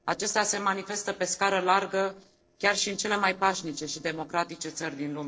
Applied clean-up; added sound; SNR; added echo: neural separator model SepFormer DNS4.